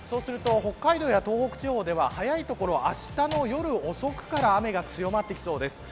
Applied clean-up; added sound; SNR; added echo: none; Microwave oven; 13 dB; none.